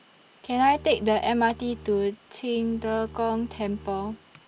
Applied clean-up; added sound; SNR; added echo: none; Bowed string instrument; 19 dB; none.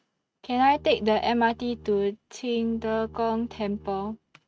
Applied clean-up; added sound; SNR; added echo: neural mask model RNNoise.